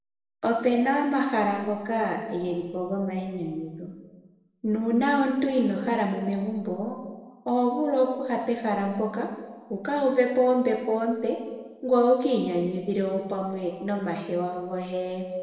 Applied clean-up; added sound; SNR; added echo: none; none; none; reverberation time 1.2 s.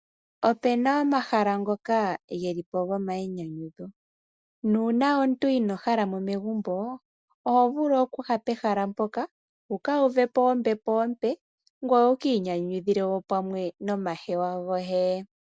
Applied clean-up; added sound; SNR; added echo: none; none; none; none.